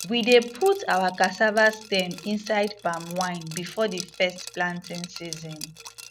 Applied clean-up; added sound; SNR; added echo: none; Liquid; 16 dB; none.